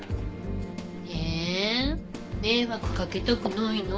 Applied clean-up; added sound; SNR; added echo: none; none; none; none.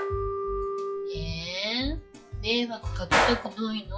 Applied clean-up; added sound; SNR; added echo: classical method log-MMSE.